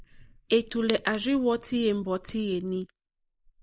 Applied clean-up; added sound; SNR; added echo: neural mask model Resemble Enhance denoiser.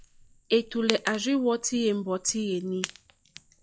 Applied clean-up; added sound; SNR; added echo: classical method log-MMSE.